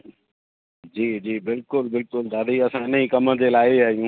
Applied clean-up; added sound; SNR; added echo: none; none; none; none.